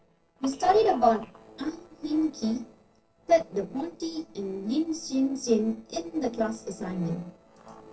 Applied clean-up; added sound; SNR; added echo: neural separator model SepFormer DNS4.